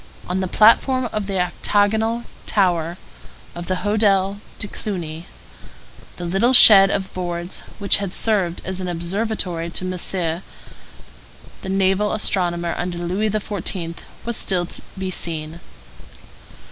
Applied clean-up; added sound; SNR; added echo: none; none; none; none.